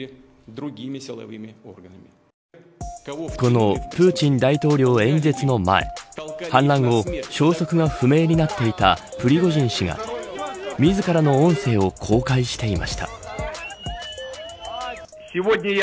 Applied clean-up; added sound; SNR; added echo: none; none; none; none.